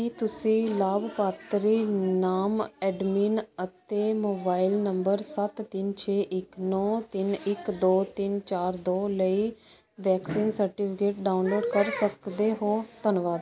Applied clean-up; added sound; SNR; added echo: none; none; none; none.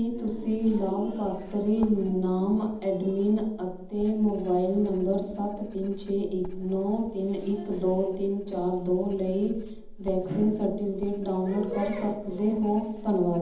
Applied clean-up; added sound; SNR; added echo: none; Writing; 15 dB; reverberation time 0.8 s.